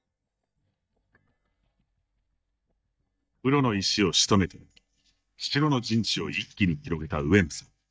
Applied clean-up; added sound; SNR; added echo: neural mask model DeepFilterNet 3.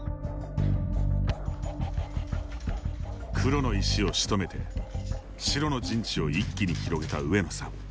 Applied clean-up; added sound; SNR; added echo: none; none; none; none.